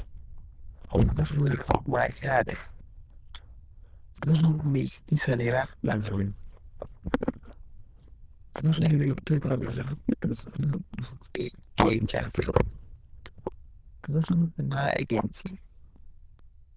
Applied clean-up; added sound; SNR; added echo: neural diffusion model UNIVERSE++.